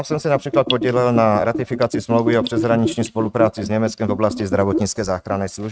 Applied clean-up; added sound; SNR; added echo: neural mask model RNNoise.